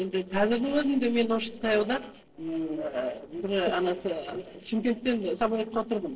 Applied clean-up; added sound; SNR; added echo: neural separator model SepFormer DNS4.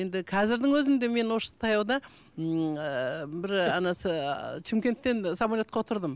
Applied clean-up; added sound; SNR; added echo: none; none; none; none.